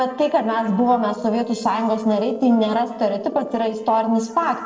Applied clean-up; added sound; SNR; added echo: neural separator model SepFormer DNS4.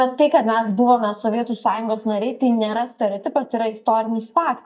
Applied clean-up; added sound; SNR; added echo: neural mask model DeepFilterNet 3.